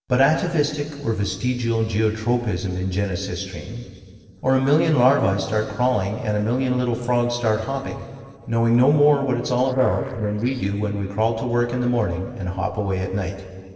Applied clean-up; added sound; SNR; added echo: neural separator model SepFormer DNS4.